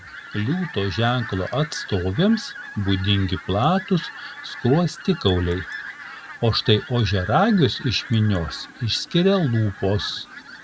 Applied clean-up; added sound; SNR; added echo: none; Fowl; 15 dB; none.